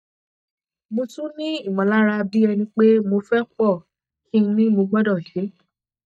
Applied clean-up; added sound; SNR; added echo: neural mask model DeepFilterNet 3.